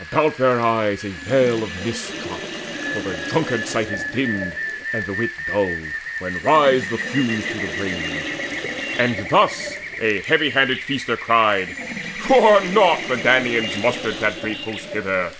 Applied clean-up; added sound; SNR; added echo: none; Rain + Sink (filling or washing); 8 dB; none.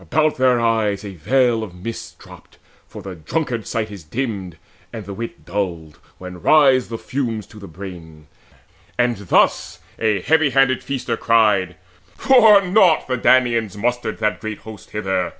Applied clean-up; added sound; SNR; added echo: none; none; none; none.